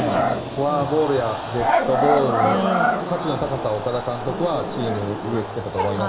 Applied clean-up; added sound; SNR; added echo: none; Growling; 2 dB; reverberation time 2.5 s.